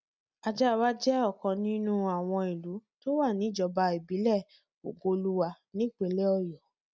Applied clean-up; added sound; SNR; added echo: none; none; none; none.